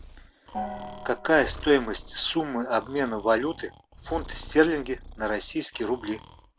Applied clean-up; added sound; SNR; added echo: none; Gong + Breathing; 14 dB; none.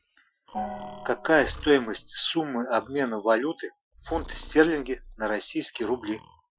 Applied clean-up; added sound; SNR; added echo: classical method Wiener filter.